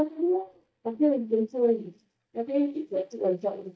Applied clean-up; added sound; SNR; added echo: neural mask model DeepFilterNet 3.